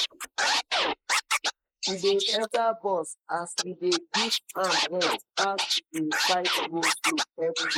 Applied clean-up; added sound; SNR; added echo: neural mask model Resemble Enhance denoiser.